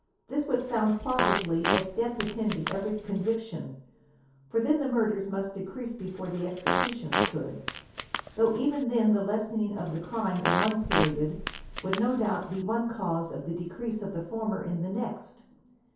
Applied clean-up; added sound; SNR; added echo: none; Fart; 2 dB; reverberation time 0.6 s.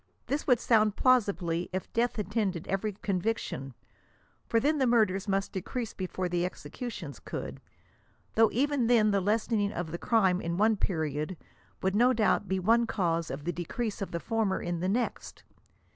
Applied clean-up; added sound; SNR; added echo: none; none; none; none.